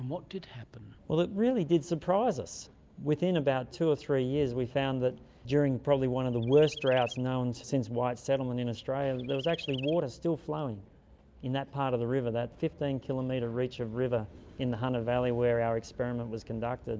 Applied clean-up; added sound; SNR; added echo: none; Chirp, tweet; 14 dB; none.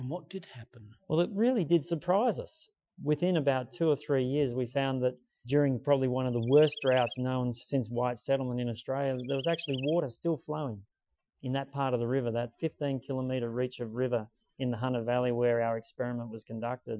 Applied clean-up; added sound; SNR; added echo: classical method Wiener filter.